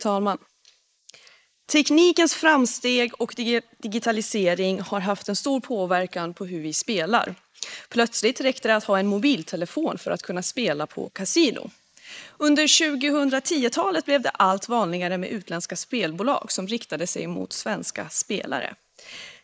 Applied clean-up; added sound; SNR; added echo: neural mask model Resemble Enhance denoiser.